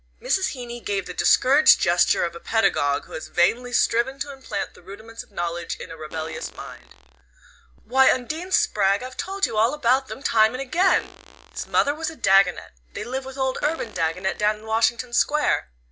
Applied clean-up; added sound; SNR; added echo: none; Fart; 20 dB; none.